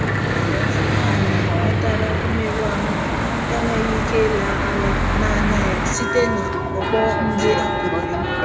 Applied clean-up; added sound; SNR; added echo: none; Church bell / Traffic noise, roadway noise; -5 dB; reverberation time 1.4 s.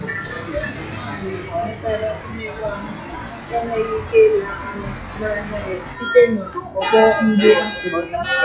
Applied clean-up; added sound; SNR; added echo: classical method WPE with log-MMSE.